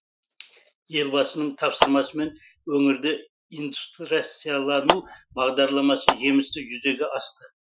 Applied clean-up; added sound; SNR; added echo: classical method Wiener filter.